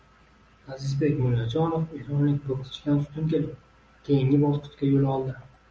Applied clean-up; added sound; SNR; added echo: none; none; none; none.